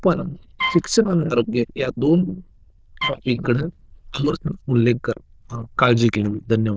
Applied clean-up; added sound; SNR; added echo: neural diffusion model UNIVERSE++.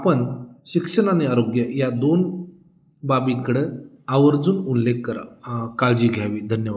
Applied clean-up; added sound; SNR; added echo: neural mask model Resemble Enhance denoiser.